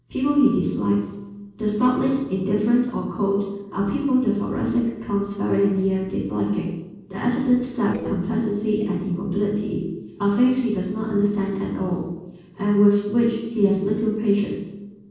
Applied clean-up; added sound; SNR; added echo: neural separator model SepFormer DNS4.